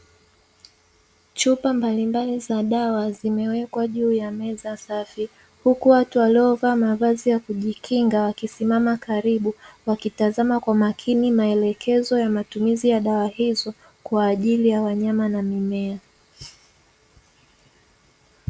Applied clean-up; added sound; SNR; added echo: none; none; none; none.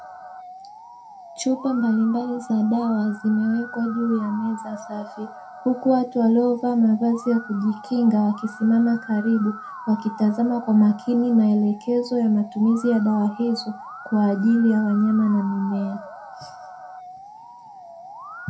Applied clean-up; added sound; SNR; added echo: none; Musical instrument; 17 dB; reverberation time 0.2 s.